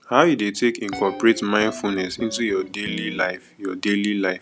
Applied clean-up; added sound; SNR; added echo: none; Guitar; 15 dB; none.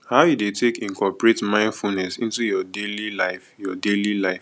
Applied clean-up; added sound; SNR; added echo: none; none; none; none.